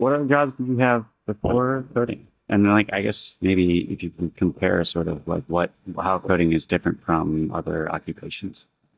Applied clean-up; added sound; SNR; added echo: neural mask model DeepFilterNet 3.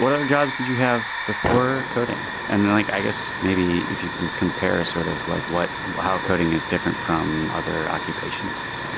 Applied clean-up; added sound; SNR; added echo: none; Hiss / Fire; 5 dB; none.